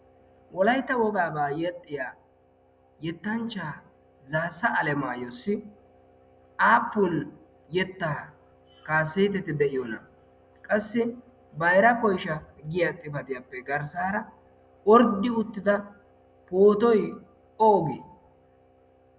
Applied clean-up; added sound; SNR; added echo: none; none; none; none.